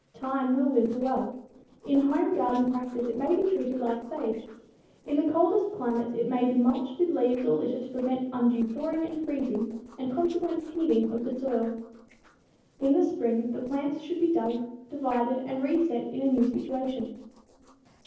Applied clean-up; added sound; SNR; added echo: neural separator model SepFormer DNS4.